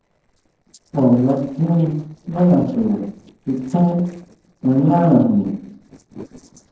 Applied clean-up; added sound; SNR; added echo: neural separator model SepFormer DNS4.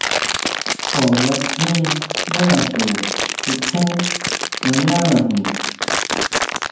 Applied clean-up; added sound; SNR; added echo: none; Crumpling, crinkling; 1 dB; reverberation time 0.9 s.